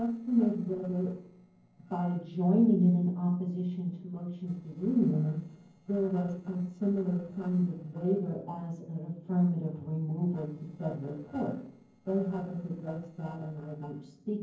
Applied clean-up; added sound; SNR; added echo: neural separator model SepFormer DNS4.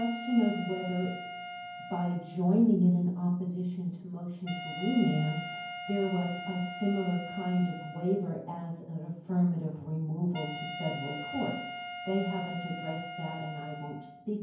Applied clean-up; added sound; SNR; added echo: none; Wind instrument, woodwind instrument; 11 dB; reverberation time 0.9 s.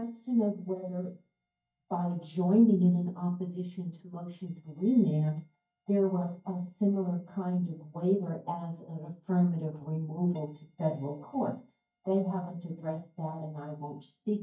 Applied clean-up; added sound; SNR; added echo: neural mask model DeepFilterNet 3.